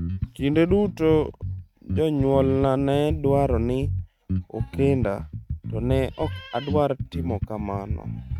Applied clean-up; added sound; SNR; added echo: neural mask model RNNoise.